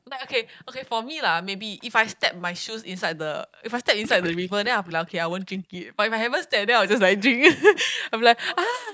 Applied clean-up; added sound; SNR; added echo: neural mask model DeepFilterNet 3.